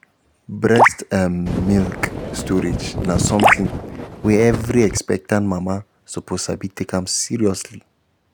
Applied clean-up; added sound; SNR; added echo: none; Wind; 6 dB; none.